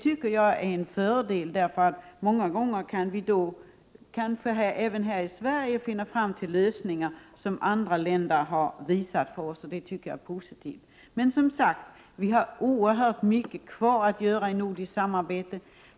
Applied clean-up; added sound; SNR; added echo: none; none; none; none.